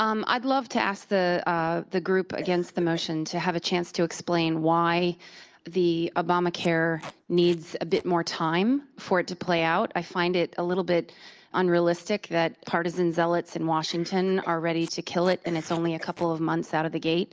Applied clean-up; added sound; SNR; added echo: neural mask model Resemble Enhance denoiser.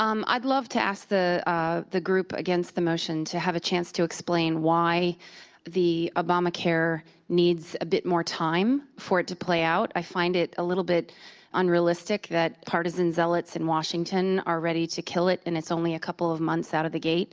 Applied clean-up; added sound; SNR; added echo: none; none; none; none.